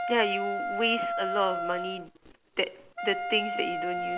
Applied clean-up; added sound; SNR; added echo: none; Wind instrument, woodwind instrument; 2 dB; none.